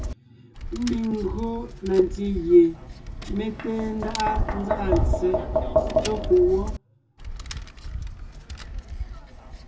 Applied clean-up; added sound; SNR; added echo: none; Tap; 3 dB; reverberation time 0.2 s.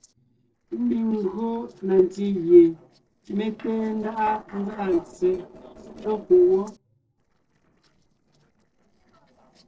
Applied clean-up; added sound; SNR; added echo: neural separator model SepFormer DNS4.